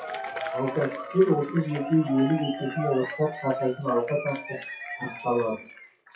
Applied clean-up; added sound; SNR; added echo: classical method WPE with log-MMSE.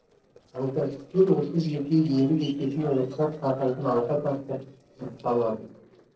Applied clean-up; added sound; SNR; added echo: neural separator model SepFormer DNS4.